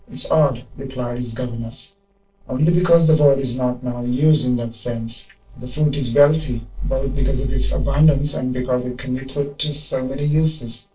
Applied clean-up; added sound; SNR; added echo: neural separator model SepFormer DNS4.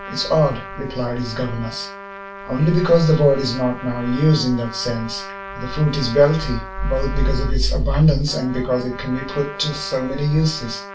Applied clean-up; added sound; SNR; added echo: none; Trumpet; 15 dB; reverberation time 0.2 s.